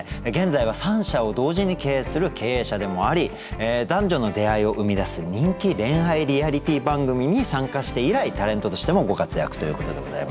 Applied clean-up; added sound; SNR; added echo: none; none; none; none.